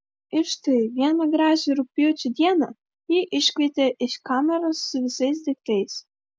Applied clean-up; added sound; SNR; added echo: none; none; none; none.